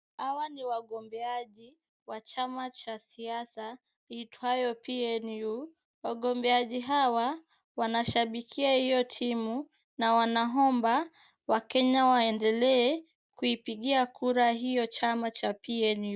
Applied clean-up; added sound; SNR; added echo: none; none; none; none.